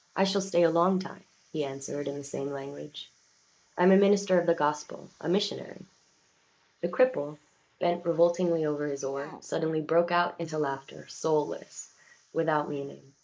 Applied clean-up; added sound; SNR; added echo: neural mask model Resemble Enhance denoiser.